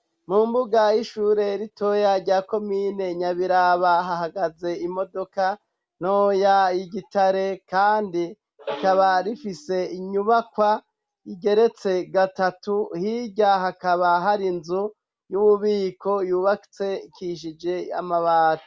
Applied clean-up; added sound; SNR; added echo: none; none; none; none.